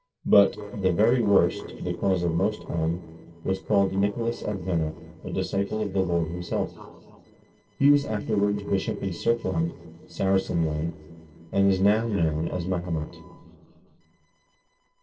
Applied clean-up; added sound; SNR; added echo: neural separator model SepFormer DNS4.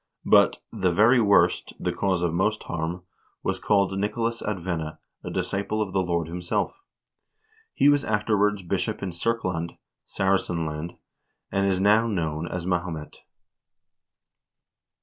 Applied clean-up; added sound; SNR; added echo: none; none; none; none.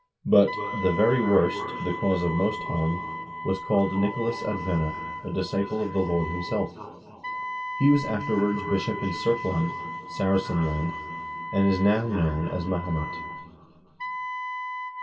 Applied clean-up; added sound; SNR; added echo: none; Wind instrument, woodwind instrument; 9 dB; reverberation time 2.9 s.